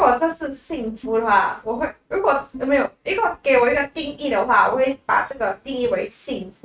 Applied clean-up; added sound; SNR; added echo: neural mask model RNNoise.